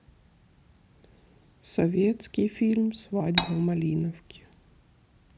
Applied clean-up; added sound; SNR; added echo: none; Cutlery, silverware; 1 dB; none.